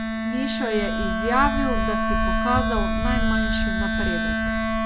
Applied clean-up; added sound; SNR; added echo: none; Wind + Wind instrument, woodwind instrument; -5 dB; none.